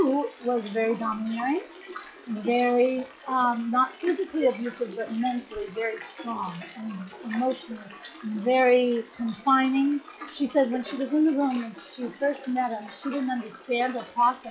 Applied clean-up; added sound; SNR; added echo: classical method log-MMSE.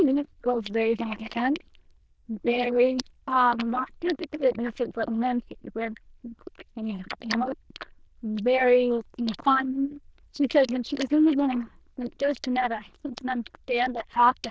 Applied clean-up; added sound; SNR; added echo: neural diffusion model UNIVERSE++.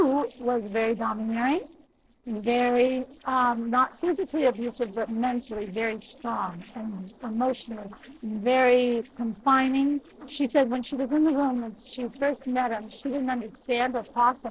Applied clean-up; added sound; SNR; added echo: neural separator model SepFormer DNS4.